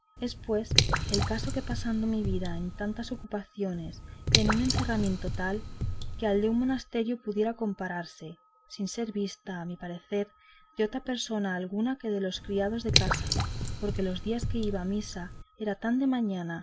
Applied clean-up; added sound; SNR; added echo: none; Drip / Water; -1 dB; none.